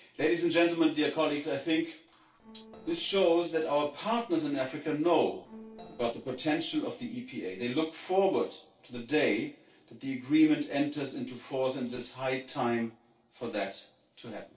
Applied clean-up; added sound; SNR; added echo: neural separator model SepFormer DNS4.